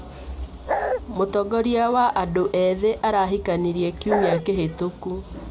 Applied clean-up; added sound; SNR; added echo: none; Bark; 1 dB; none.